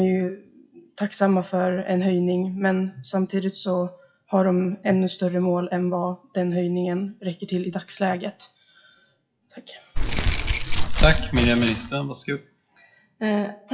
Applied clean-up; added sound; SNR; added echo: classical method WPE with log-MMSE.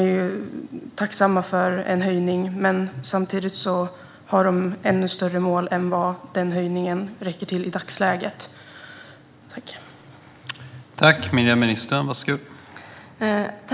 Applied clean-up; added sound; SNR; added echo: none; none; none; none.